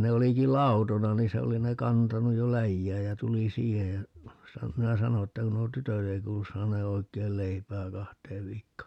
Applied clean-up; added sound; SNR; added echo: none; none; none; none.